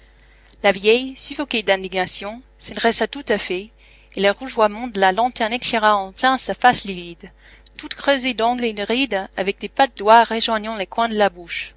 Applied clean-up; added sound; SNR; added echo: none; none; none; none.